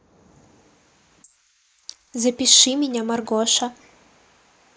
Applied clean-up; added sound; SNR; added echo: neural mask model Resemble Enhance denoiser.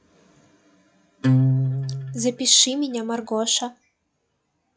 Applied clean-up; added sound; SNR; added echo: classical method log-MMSE.